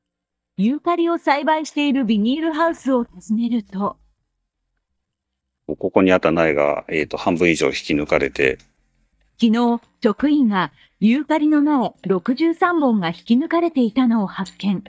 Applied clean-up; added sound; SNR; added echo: neural mask model DeepFilterNet 3.